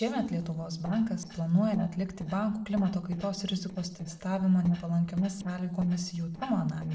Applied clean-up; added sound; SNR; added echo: neural separator model SepFormer DNS4.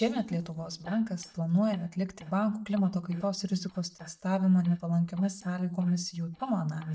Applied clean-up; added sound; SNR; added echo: neural mask model DeepFilterNet 3.